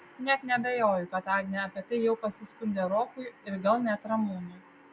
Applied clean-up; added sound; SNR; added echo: none; none; none; none.